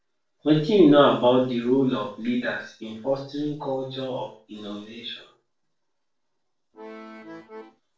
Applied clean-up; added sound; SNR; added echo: neural separator model SepFormer DNS4.